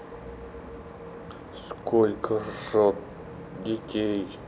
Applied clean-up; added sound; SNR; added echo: none; none; none; none.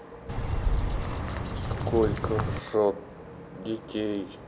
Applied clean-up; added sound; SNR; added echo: none; Bird vocalization, bird call, bird song; -2 dB; none.